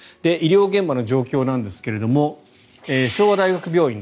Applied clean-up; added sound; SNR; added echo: none; none; none; none.